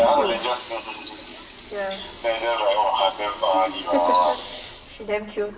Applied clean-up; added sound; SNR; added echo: none; Toilet flush; 13 dB; reverberation time 0.9 s.